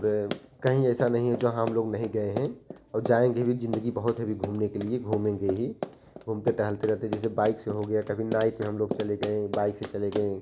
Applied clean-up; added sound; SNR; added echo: none; Run; 11 dB; none.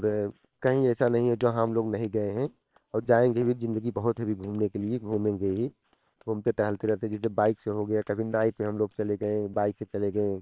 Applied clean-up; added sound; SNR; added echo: neural separator model SepFormer WHAM!.